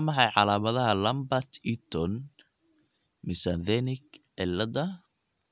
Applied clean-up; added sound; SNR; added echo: none; none; none; none.